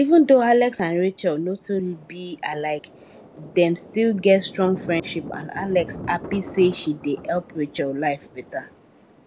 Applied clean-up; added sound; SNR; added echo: none; Thunder; 18 dB; none.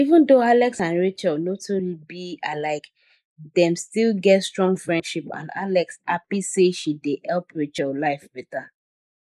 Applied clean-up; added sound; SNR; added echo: neural mask model Resemble Enhance denoiser.